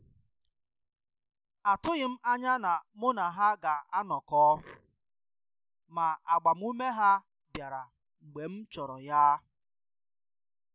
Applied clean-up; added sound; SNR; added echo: none; none; none; none.